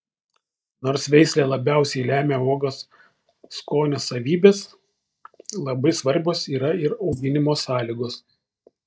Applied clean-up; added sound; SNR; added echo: neural mask model DeepFilterNet 3.